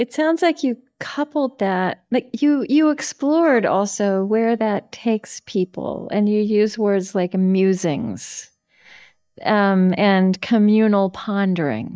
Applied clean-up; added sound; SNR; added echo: neural mask model DeepFilterNet 3.